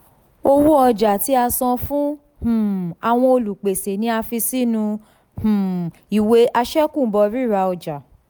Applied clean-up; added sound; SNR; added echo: none; none; none; none.